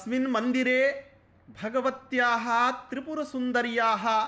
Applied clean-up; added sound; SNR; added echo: none; none; none; none.